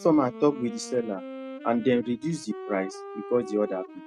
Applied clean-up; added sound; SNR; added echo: neural mask model RNNoise.